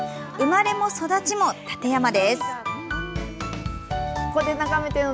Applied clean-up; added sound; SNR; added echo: none; none; none; none.